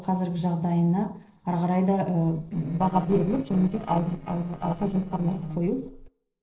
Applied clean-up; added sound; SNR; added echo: neural separator model SepFormer DNS4.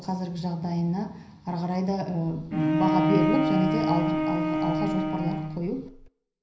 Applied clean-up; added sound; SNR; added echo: none; Bowed string instrument; -3 dB; reverberation time 0.5 s.